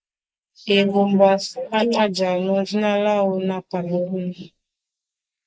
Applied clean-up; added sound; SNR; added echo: neural mask model Resemble Enhance denoiser.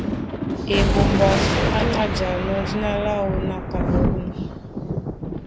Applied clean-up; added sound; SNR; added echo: none; Thunder; -3 dB; none.